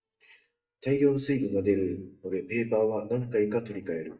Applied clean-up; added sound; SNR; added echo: neural mask model DeepFilterNet 3.